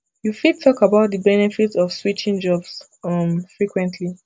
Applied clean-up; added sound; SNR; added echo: none; none; none; none.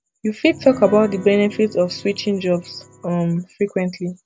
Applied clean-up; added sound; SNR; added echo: none; Piano; 16 dB; none.